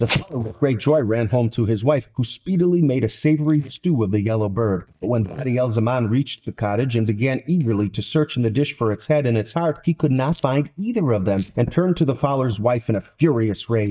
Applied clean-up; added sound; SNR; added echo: neural mask model DeepFilterNet 3.